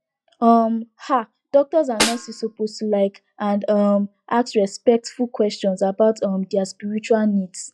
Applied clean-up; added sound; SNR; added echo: classical method log-MMSE.